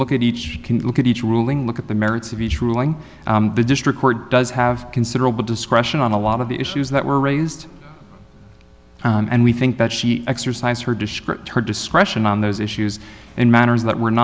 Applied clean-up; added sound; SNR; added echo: none; none; none; none.